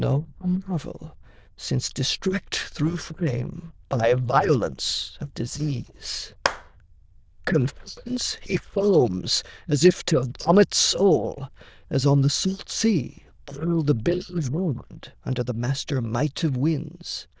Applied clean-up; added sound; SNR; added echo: neural diffusion model UNIVERSE++.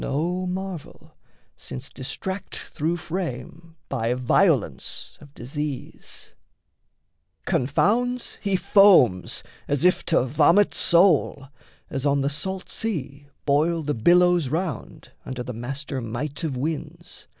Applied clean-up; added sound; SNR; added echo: none; none; none; none.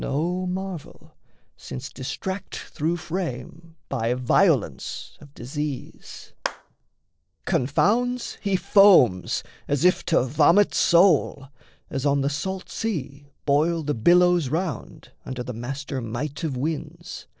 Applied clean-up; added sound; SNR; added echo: neural separator model SepFormer DNS4.